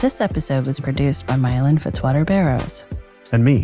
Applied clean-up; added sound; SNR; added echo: none; none; none; none.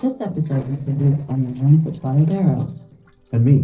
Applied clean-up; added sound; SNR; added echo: neural separator model SepFormer DNS4.